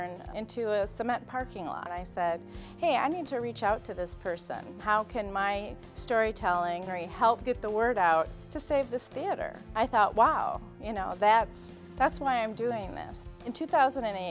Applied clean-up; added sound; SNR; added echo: none; none; none; none.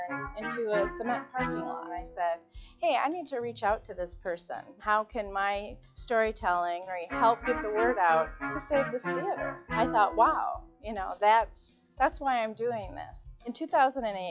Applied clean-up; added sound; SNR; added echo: classical method log-MMSE.